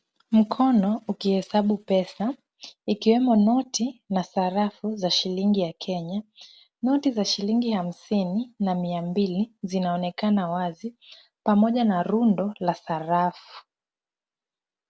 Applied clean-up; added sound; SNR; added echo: none; none; none; none.